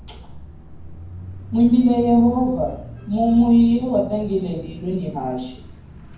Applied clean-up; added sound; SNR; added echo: none; Mechanisms / Bicycle; 16 dB; reverberation time 0.9 s.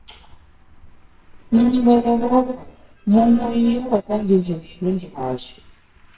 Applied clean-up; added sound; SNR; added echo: neural separator model SepFormer WHAMR!.